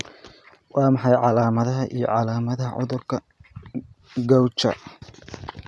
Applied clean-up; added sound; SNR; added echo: none; none; none; none.